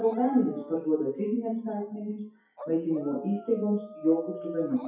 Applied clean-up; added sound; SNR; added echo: classical method WPE with log-MMSE.